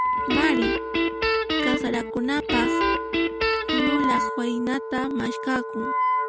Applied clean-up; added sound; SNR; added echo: none; Wind instrument, woodwind instrument + Guitar; -3 dB; none.